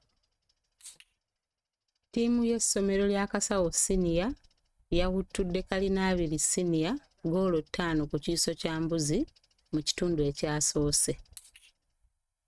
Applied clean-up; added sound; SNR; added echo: neural mask model RNNoise.